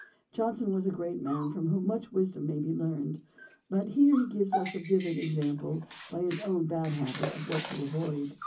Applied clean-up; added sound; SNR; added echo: none; Dog; 12 dB; reverberation time 0.3 s.